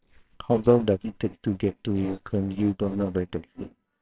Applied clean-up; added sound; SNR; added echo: neural separator model SepFormer WHAMR!.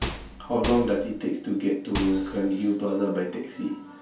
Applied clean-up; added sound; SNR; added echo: none; Microwave oven; 7 dB; reverberation time 0.2 s.